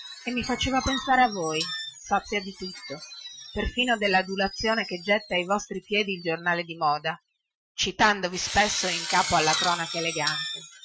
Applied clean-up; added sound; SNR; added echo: classical method Wiener filter.